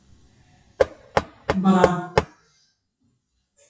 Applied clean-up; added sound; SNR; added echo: classical method WPE with log-MMSE.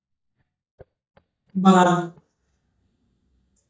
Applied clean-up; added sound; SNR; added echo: neural mask model DeepFilterNet 3.